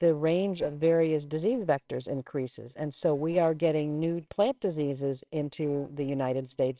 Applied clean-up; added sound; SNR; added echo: neural separator model SepFormer WHAMR!.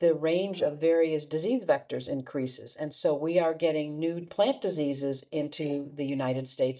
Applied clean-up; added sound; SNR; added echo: neural mask model DeepFilterNet 3.